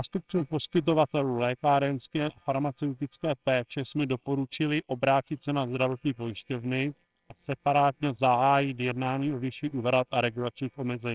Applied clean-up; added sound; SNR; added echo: neural separator model SepFormer WHAMR!.